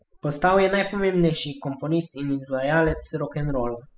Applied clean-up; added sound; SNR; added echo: classical method spectral subtraction.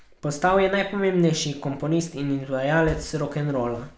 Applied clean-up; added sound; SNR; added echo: none; none; none; none.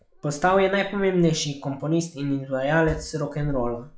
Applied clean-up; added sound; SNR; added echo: classical method log-MMSE.